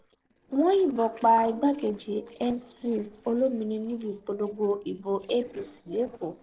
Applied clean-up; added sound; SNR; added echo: neural separator model SepFormer DNS4.